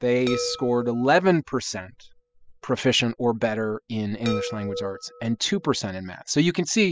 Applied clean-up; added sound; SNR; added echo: classical method spectral subtraction.